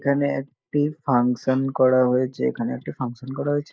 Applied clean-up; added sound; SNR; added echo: neural mask model Resemble Enhance denoiser.